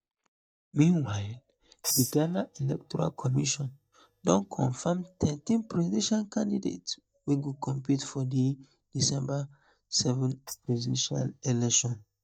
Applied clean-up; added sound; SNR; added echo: neural mask model DeepFilterNet 3.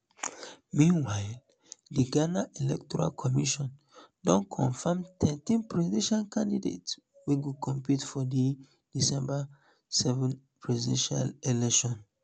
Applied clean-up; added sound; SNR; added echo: none; none; none; none.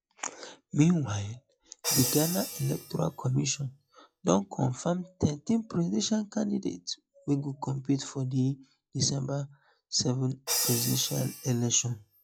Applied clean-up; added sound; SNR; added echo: classical method log-MMSE.